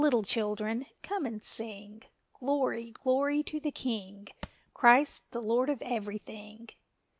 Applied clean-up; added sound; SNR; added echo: none; Tap; 12 dB; none.